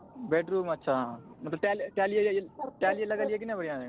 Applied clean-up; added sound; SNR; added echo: none; Bird; 12 dB; none.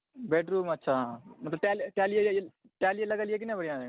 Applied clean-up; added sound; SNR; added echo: none; none; none; none.